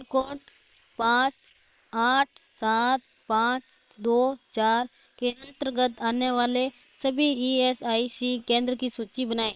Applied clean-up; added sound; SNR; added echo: neural separator model SepFormer WHAM!.